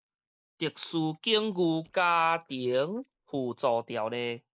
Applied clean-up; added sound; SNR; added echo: neural mask model Resemble Enhance denoiser.